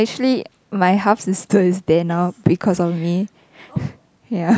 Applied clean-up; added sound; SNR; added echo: none; none; none; none.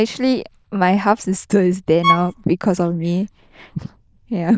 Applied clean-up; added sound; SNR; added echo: neural diffusion model UNIVERSE++.